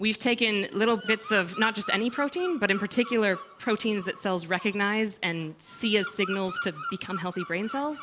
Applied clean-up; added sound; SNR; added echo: none; Bird vocalization, bird call, bird song; 13 dB; none.